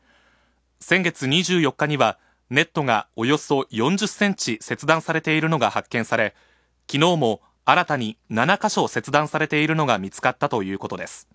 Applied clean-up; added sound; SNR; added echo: none; none; none; none.